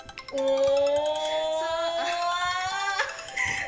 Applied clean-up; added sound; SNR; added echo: none; Ringtone; 14 dB; none.